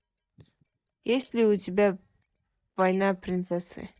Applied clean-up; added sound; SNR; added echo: neural mask model DeepFilterNet 3.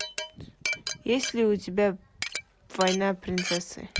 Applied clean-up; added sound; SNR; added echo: none; Glass; 7 dB; none.